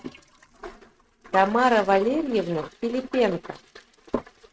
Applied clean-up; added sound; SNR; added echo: neural mask model RNNoise.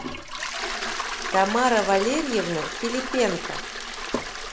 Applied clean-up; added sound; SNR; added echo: none; Toilet flush; 5 dB; none.